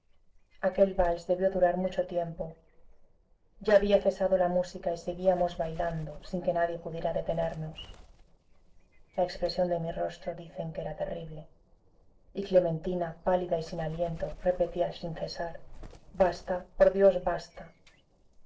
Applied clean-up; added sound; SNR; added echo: neural separator model SepFormer DNS4.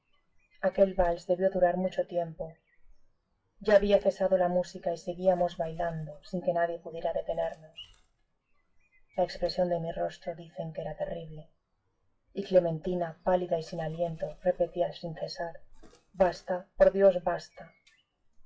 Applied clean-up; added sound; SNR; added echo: classical method WPE with log-MMSE.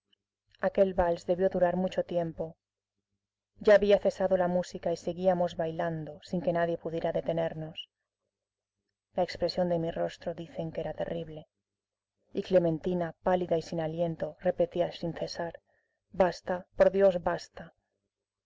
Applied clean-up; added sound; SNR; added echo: none; none; none; none.